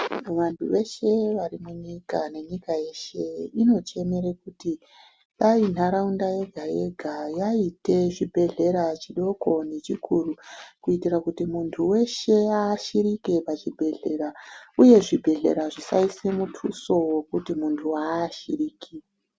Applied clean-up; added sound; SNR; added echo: none; none; none; none.